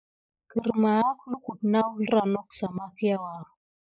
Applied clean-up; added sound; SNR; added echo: neural mask model Resemble Enhance denoiser.